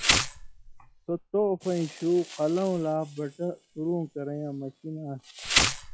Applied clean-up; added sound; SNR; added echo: classical method log-MMSE.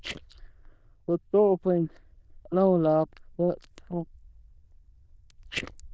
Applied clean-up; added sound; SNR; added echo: neural diffusion model UNIVERSE++.